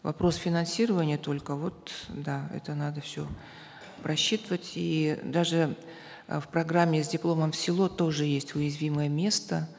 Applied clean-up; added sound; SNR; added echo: none; none; none; none.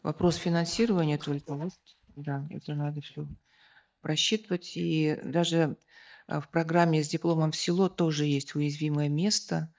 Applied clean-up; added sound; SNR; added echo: neural mask model DeepFilterNet 3.